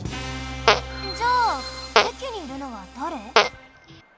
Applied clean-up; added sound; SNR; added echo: none; Fart; -3 dB; none.